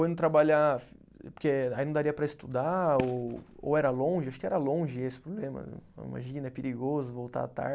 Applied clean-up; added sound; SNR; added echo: none; Fireworks; 16 dB; none.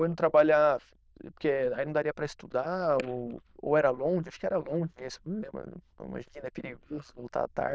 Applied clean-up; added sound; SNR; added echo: neural diffusion model UNIVERSE++.